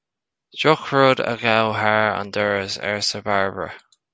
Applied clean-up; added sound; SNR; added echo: none; none; none; none.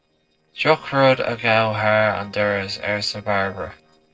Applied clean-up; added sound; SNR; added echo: neural separator model SepFormer DNS4.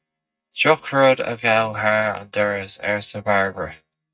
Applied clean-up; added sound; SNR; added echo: neural mask model DeepFilterNet 3.